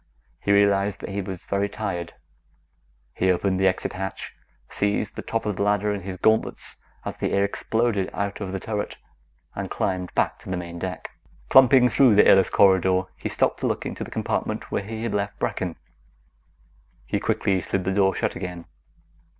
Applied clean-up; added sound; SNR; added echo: none; none; none; none.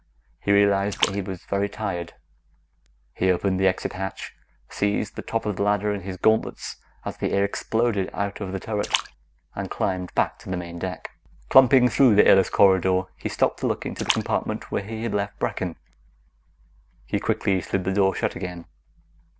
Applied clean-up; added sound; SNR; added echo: none; Splash, splatter; 11 dB; none.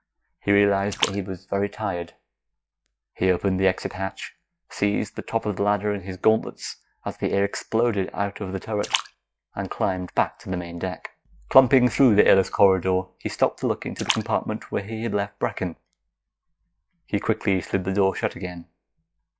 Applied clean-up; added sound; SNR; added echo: classical method log-MMSE.